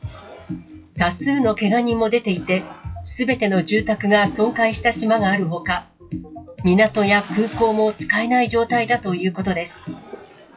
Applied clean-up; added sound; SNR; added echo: classical method WPE with log-MMSE.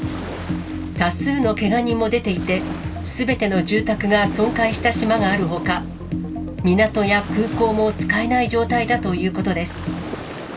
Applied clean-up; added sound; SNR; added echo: none; Waves, surf; 15 dB; reverberation time 0.2 s.